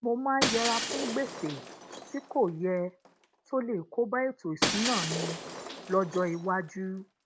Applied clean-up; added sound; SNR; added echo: none; Shatter; 5 dB; none.